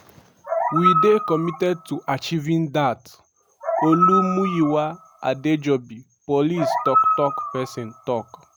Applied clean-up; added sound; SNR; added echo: none; Animal; 1 dB; none.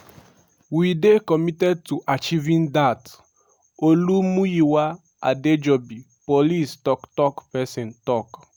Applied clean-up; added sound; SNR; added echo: none; none; none; none.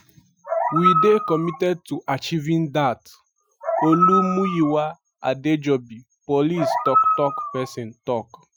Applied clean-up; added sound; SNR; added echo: classical method Wiener filter.